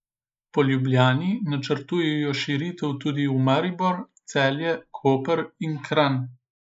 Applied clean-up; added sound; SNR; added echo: neural mask model Resemble Enhance denoiser.